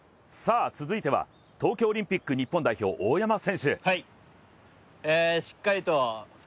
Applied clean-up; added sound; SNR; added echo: none; none; none; none.